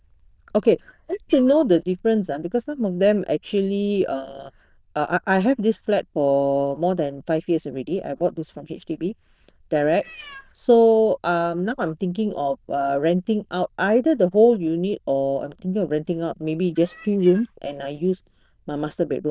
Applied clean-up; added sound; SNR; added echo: neural diffusion model UNIVERSE++.